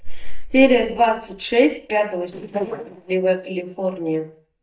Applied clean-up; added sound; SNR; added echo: neural mask model DeepFilterNet 3.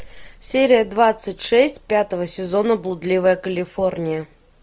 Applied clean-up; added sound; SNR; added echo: none; none; none; none.